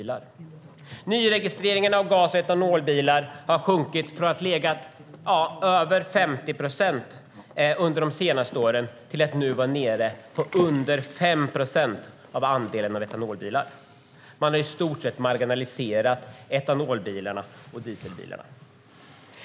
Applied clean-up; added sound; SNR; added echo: none; none; none; none.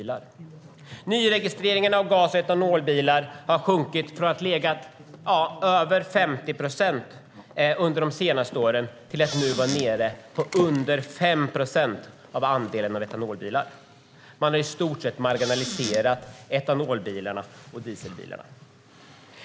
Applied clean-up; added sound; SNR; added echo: none; Squeak / Cupboard open or close; 9 dB; none.